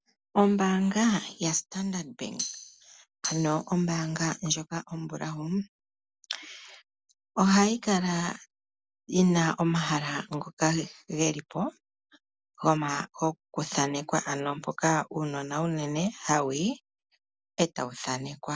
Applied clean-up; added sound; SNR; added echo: none; Tambourine; 9 dB; none.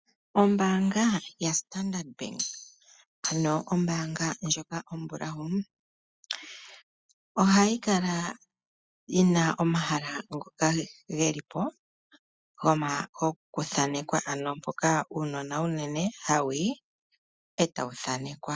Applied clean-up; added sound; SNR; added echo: classical method spectral subtraction.